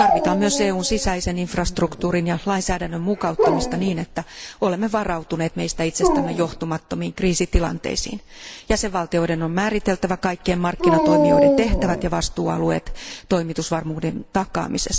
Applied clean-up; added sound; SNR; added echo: none; Dog; 3 dB; none.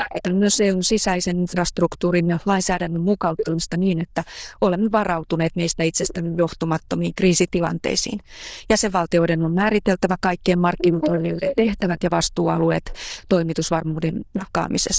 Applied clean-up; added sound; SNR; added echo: neural diffusion model UNIVERSE++.